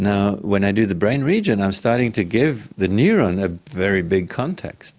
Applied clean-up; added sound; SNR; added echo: none; none; none; none.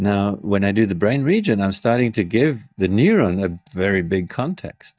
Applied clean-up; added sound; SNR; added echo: neural mask model DeepFilterNet 3.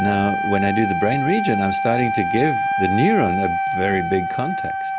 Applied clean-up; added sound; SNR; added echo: none; Wind instrument, woodwind instrument; 1 dB; none.